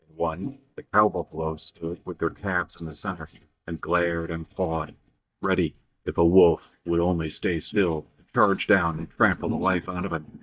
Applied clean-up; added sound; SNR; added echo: neural mask model DeepFilterNet 3.